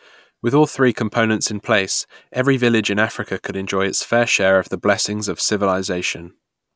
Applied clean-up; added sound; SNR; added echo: none; none; none; none.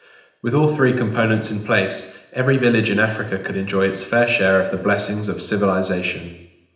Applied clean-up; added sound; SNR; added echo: none; none; none; reverberation time 0.8 s.